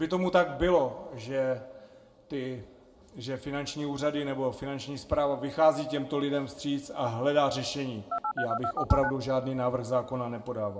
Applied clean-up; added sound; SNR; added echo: none; Telephone; 2 dB; reverberation time 0.4 s.